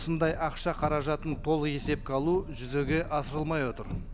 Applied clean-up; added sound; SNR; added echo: none; Car; 8 dB; none.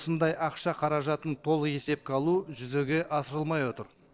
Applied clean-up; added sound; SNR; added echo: neural separator model SepFormer DNS4.